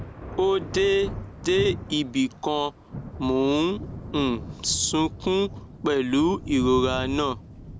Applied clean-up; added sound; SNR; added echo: none; Thunder; 11 dB; none.